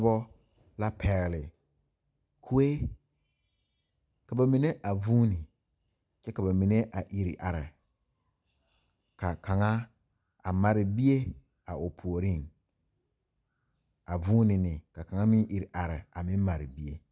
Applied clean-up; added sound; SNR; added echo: none; none; none; none.